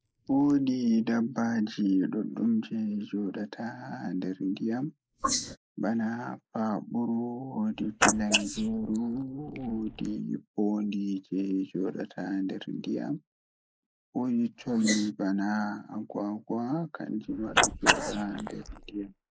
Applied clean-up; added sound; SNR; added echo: neural mask model Resemble Enhance denoiser.